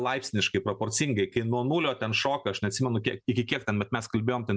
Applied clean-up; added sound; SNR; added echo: none; none; none; none.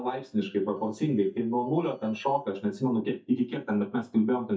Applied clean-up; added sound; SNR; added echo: neural mask model DeepFilterNet 3.